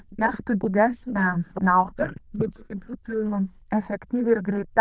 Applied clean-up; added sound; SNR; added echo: neural diffusion model UNIVERSE++.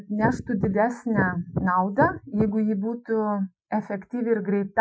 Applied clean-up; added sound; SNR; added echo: classical method Wiener filter.